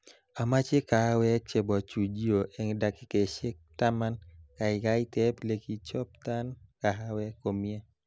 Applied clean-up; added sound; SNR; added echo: none; none; none; none.